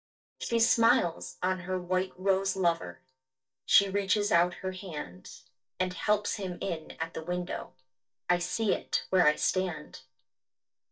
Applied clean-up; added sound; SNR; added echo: neural mask model DeepFilterNet 3.